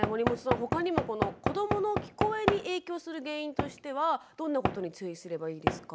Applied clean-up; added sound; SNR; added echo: none; Knock / Wood; 1 dB; none.